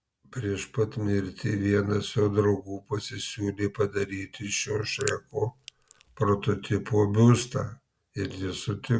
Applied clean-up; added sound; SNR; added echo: none; Crack; 17 dB; none.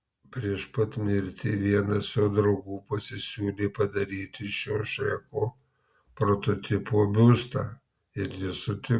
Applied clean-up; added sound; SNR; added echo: none; none; none; none.